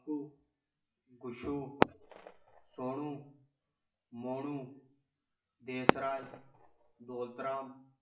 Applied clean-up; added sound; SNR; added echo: classical method WPE with log-MMSE.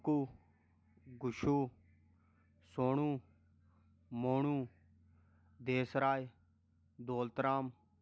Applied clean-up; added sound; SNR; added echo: none; none; none; none.